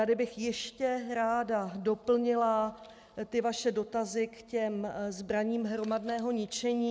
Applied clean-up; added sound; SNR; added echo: none; none; none; none.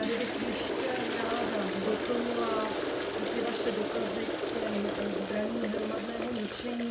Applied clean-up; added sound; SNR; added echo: none; Toilet flush; -2 dB; reverberation time 0.4 s.